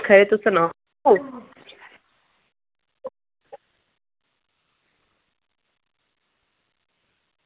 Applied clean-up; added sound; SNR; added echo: none; none; none; none.